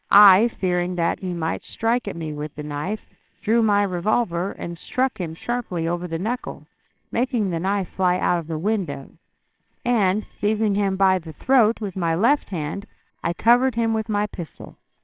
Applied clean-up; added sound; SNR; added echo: neural separator model SepFormer WHAMR!.